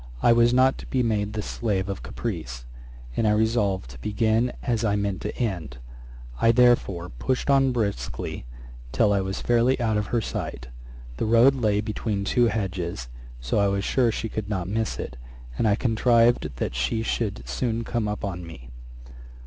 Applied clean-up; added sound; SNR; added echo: none; none; none; none.